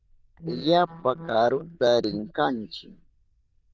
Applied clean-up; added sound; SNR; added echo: neural diffusion model UNIVERSE++.